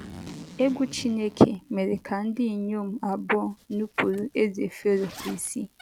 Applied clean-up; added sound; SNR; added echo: none; Zipper (clothing); 19 dB; none.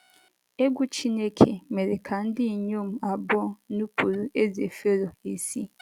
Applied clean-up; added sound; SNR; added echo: none; none; none; none.